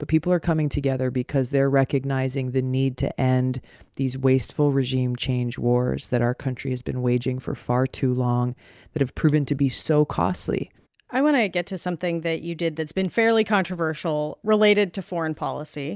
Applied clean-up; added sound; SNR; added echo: none; none; none; none.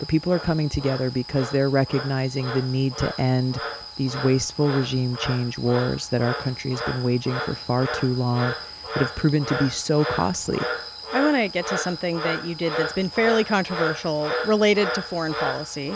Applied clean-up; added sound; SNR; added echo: none; Frog; 8 dB; none.